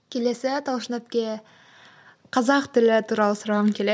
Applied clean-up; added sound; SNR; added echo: none; none; none; none.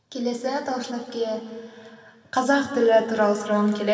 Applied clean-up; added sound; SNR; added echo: none; none; none; reverberation time 2.4 s.